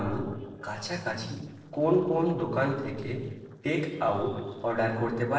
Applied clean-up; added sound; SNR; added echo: neural separator model SepFormer DNS4.